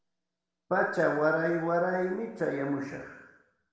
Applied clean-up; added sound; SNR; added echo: none; none; none; reverberation time 1.0 s.